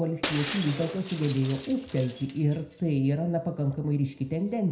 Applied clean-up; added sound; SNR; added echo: none; Shatter; 12 dB; reverberation time 0.5 s.